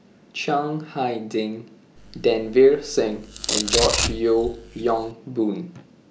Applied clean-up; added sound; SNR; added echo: none; Domestic sounds, home sounds; 5 dB; none.